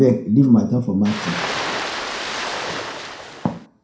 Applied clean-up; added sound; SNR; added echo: none; Ocean; 6 dB; reverberation time 0.4 s.